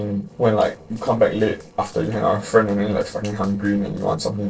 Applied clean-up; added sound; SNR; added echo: neural separator model SepFormer DNS4.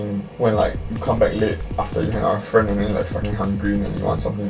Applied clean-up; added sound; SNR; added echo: none; Drum kit; 7 dB; reverberation time 0.2 s.